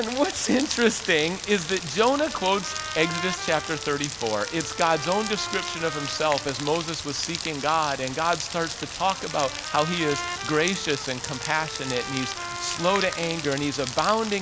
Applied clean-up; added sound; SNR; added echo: none; Trumpet + Rain; 7 dB; none.